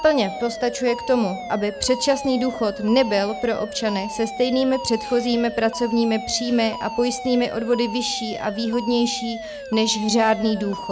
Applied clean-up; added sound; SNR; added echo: none; Alarm; 11 dB; none.